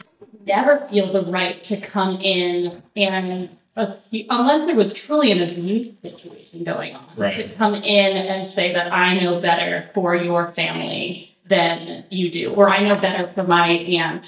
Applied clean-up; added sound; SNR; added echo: neural mask model DeepFilterNet 3.